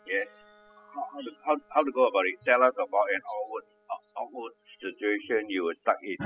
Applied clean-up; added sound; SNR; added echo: classical method spectral subtraction.